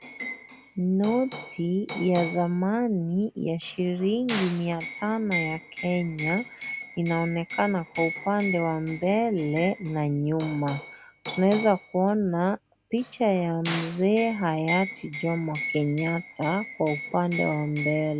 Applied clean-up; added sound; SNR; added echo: none; Liquid; 11 dB; none.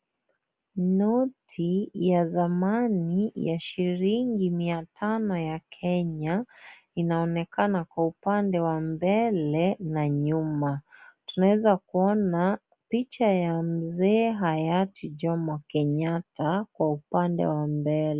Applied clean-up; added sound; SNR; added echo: none; none; none; none.